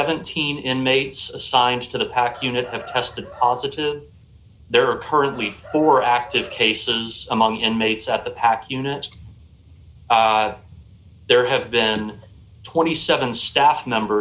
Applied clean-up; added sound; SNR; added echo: none; Chicken, rooster; 19 dB; none.